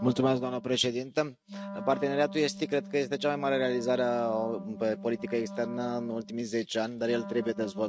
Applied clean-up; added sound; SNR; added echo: neural mask model RNNoise.